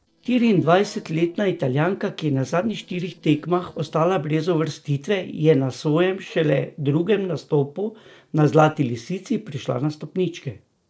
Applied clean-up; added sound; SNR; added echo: neural separator model SepFormer DNS4.